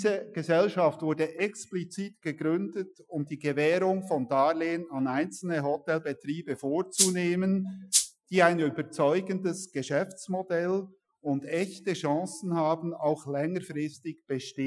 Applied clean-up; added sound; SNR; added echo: classical method Wiener filter.